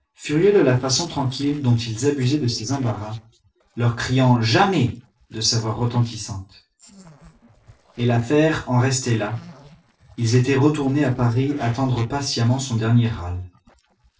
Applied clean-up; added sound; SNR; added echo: neural separator model SepFormer DNS4.